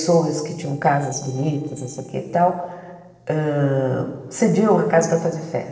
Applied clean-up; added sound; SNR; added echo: neural separator model SepFormer DNS4.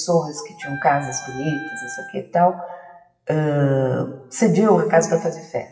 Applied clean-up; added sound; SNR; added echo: classical method WPE with log-MMSE.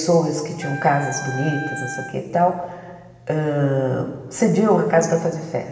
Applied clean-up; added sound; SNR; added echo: none; Wind instrument, woodwind instrument; 11 dB; reverberation time 1.4 s.